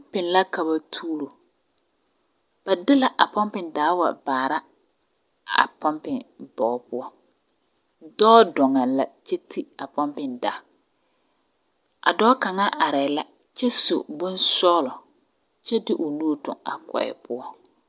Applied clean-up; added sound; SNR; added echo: none; none; none; none.